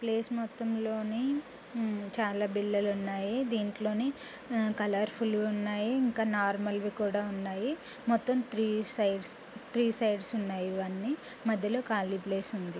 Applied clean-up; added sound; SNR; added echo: none; none; none; none.